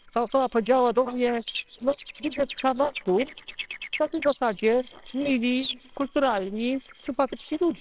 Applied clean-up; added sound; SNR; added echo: neural separator model SepFormer WHAMR!.